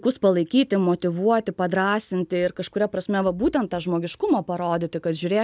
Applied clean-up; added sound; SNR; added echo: none; none; none; none.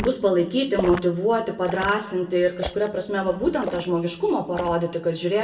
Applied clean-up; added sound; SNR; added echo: none; Liquid; 13 dB; reverberation time 0.7 s.